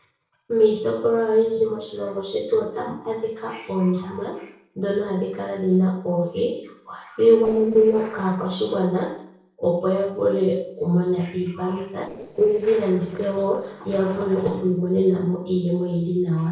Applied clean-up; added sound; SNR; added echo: neural separator model SepFormer DNS4.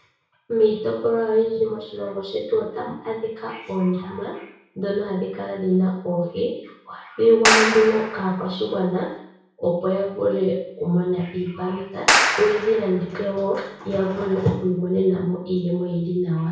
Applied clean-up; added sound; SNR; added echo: none; Clapping; 0 dB; reverberation time 0.6 s.